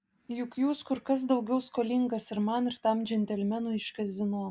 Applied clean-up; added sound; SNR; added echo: none; none; none; none.